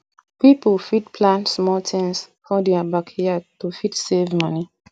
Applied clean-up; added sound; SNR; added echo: none; none; none; none.